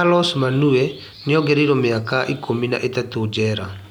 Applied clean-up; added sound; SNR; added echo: none; none; none; none.